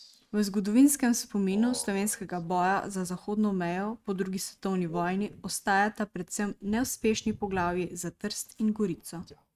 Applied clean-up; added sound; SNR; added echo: neural mask model RNNoise.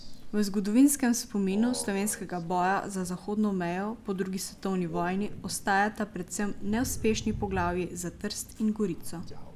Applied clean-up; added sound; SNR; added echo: none; Crow; 11 dB; none.